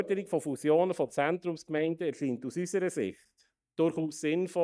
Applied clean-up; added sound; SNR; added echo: neural mask model DeepFilterNet 3.